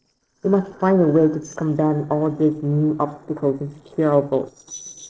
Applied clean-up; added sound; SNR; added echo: neural separator model SepFormer DNS4.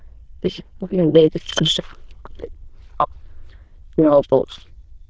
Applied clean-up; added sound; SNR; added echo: neural diffusion model UNIVERSE++.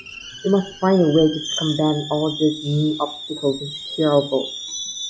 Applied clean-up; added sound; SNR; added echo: classical method log-MMSE.